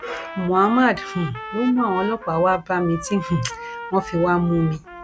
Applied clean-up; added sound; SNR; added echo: none; Trumpet; 13 dB; none.